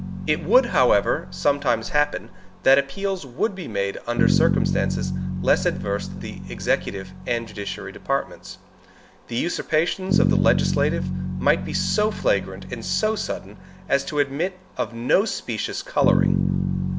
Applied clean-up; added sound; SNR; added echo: none; Bass guitar; 3 dB; none.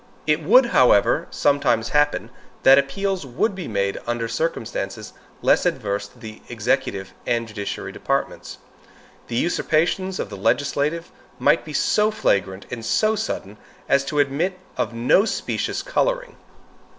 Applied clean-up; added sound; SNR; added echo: none; none; none; none.